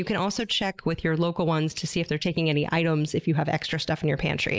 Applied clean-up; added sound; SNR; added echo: neural mask model Resemble Enhance denoiser.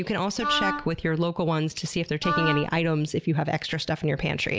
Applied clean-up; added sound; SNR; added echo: none; Wind instrument, woodwind instrument; 4 dB; none.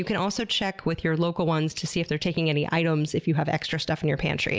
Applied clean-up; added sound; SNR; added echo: none; none; none; none.